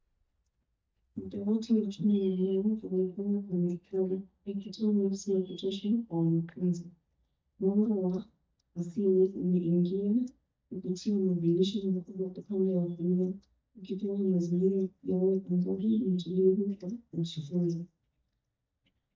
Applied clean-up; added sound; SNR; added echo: neural mask model DeepFilterNet 3.